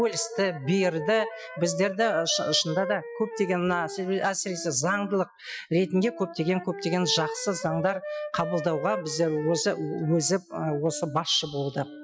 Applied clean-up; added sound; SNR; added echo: classical method Wiener filter.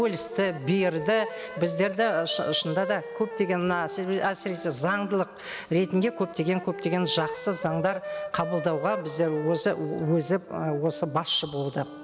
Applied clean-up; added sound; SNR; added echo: none; Wind instrument, woodwind instrument; 10 dB; none.